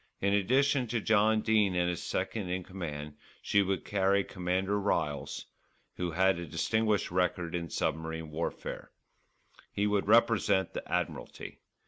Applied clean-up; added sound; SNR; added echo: none; none; none; none.